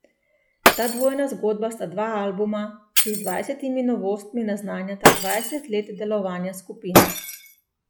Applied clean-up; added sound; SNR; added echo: classical method log-MMSE.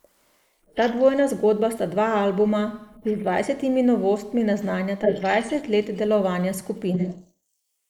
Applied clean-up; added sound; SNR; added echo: neural mask model Resemble Enhance denoiser.